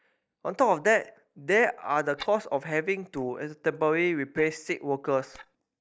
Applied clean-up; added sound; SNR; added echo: neural mask model DeepFilterNet 3.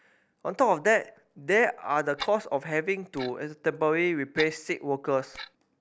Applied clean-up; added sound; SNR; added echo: none; Clock; 16 dB; none.